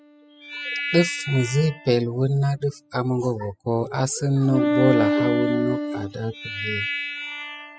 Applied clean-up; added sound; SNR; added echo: classical method spectral subtraction.